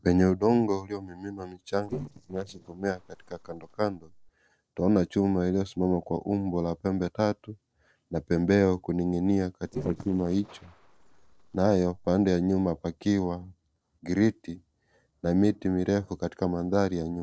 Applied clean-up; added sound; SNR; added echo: neural separator model SepFormer DNS4.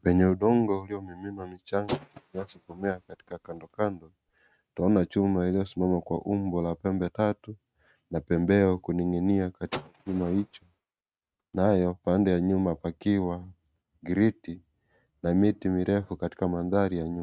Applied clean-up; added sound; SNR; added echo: neural mask model RNNoise.